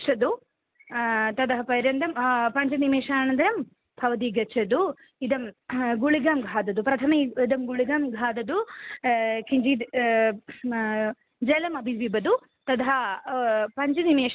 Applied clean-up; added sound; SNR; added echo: none; none; none; none.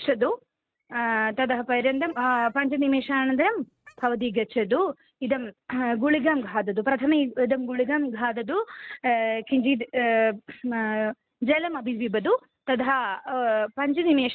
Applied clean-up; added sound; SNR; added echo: neural mask model RNNoise.